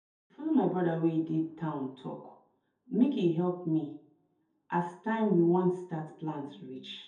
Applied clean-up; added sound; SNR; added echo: none; none; none; reverberation time 0.5 s.